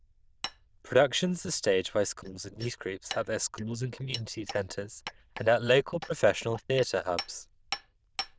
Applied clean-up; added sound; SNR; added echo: neural diffusion model UNIVERSE++.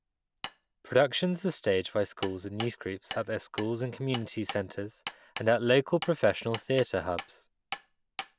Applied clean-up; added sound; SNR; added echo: none; Hammer; 12 dB; none.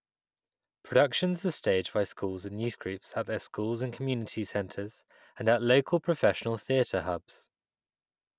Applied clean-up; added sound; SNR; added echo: none; none; none; none.